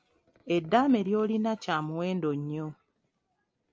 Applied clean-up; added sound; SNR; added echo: none; none; none; none.